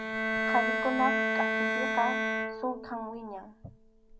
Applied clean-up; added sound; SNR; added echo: none; Bowed string instrument; -3 dB; none.